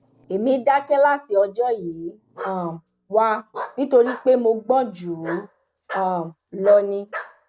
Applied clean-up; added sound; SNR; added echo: none; Bark; 16 dB; none.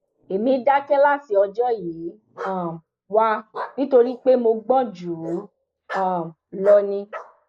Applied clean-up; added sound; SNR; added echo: neural mask model Resemble Enhance denoiser.